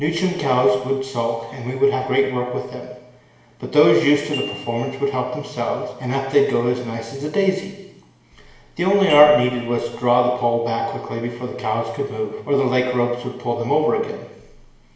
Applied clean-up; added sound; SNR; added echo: none; Glockenspiel; 19 dB; reverberation time 1.0 s.